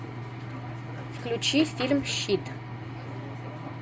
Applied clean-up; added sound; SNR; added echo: none; none; none; none.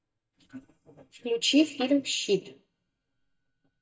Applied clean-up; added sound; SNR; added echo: neural mask model DeepFilterNet 3.